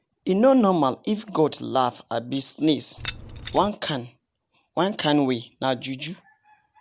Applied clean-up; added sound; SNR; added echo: none; Keys jangling; 11 dB; none.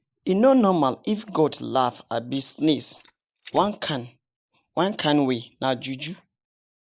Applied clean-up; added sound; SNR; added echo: neural mask model Resemble Enhance denoiser.